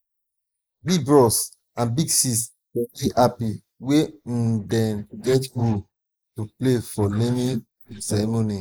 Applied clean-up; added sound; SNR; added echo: neural mask model Resemble Enhance denoiser.